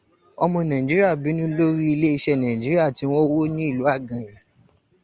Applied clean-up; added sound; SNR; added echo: none; none; none; none.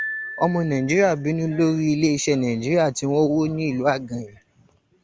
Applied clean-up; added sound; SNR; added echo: none; Piano; 17 dB; none.